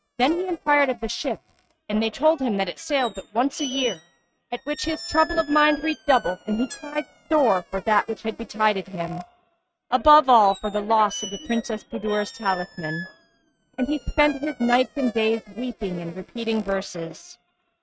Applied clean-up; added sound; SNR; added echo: neural mask model RNNoise.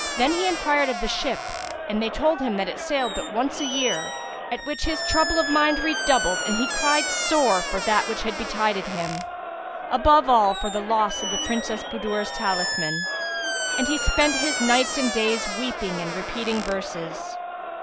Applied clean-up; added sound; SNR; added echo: none; Crowd + Squeak; 4 dB; none.